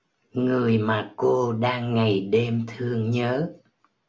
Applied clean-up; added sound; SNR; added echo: none; none; none; none.